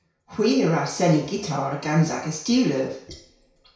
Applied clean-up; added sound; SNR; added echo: none; none; none; reverberation time 0.6 s.